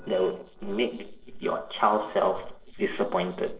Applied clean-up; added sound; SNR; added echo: neural separator model SepFormer DNS4.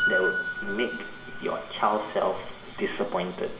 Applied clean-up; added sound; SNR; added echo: none; Piano; 4 dB; reverberation time 1.5 s.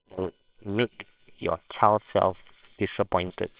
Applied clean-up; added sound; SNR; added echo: neural separator model SepFormer WHAMR!.